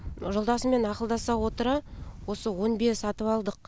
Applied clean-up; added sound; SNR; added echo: none; none; none; none.